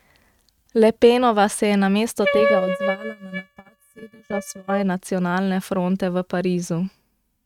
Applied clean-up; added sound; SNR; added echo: neural mask model RNNoise.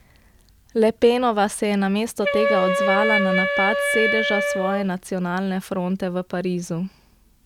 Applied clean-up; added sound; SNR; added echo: none; Wind instrument, woodwind instrument; 0 dB; none.